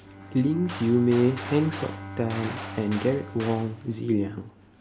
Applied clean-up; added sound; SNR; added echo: none; Gunshot, gunfire + Bowed string instrument; 12 dB; none.